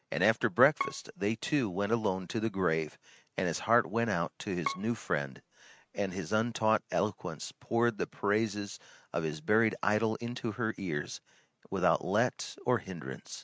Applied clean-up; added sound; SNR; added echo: neural mask model RNNoise.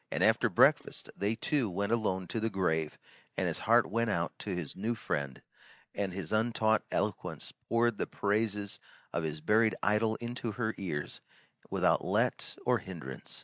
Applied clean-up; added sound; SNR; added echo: neural mask model DeepFilterNet 3.